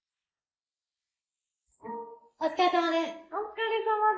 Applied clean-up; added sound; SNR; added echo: neural mask model Resemble Enhance denoiser.